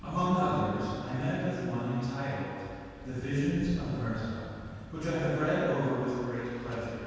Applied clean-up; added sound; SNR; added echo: none; Thunder / Rain; 15 dB; reverberation time 2.1 s.